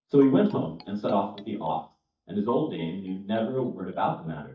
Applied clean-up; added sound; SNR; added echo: neural mask model DeepFilterNet 3.